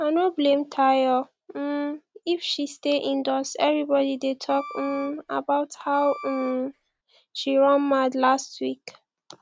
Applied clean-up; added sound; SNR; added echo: none; Wind instrument, woodwind instrument; 15 dB; none.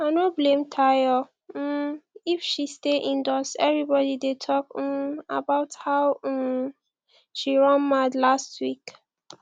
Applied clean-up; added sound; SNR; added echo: none; none; none; none.